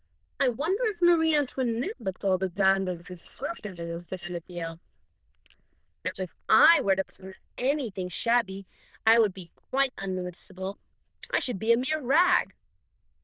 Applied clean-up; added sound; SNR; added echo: neural diffusion model UNIVERSE++.